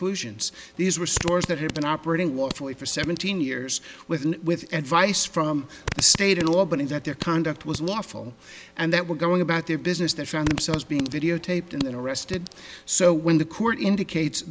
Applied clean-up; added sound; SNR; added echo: none; Fart; 12 dB; none.